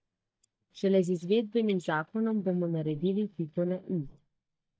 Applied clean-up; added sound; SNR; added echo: neural mask model DeepFilterNet 3.